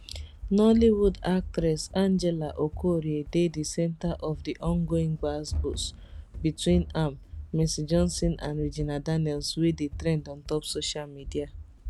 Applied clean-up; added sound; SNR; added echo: none; Run; 11 dB; none.